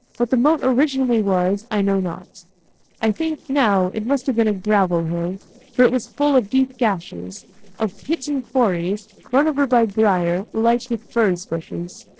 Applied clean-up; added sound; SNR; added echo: neural separator model SepFormer DNS4.